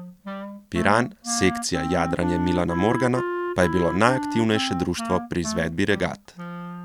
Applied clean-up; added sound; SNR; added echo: none; Wind instrument, woodwind instrument; 6 dB; none.